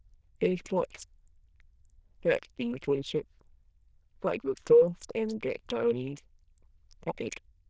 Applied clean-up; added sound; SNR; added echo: neural diffusion model UNIVERSE++.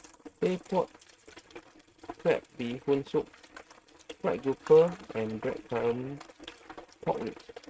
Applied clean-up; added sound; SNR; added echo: neural mask model RNNoise.